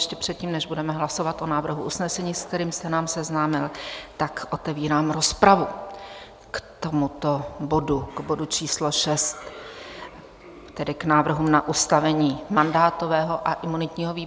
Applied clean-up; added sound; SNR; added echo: none; none; none; none.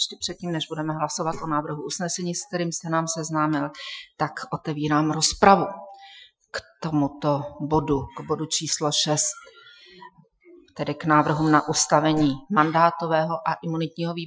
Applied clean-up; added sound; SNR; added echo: classical method Wiener filter.